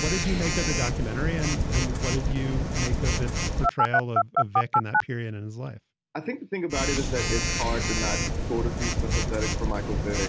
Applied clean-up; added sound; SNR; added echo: none; Telephone; -4 dB; none.